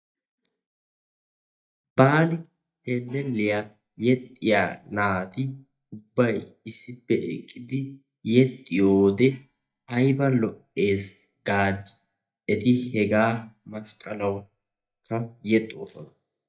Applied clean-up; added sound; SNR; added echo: neural mask model DeepFilterNet 3.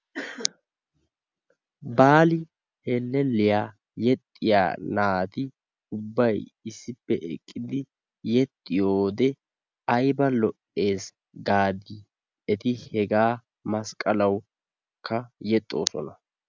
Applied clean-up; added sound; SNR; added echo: none; none; none; none.